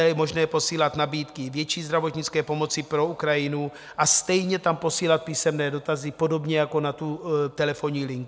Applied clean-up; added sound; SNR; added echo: none; none; none; none.